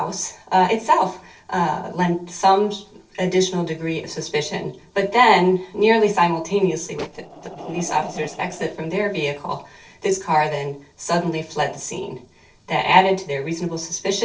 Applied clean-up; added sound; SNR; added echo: neural separator model SepFormer DNS4.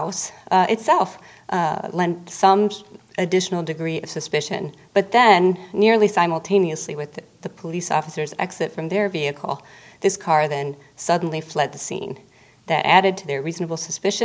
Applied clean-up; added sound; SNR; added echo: none; none; none; none.